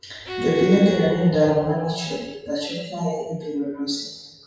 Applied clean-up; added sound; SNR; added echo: classical method WPE with log-MMSE.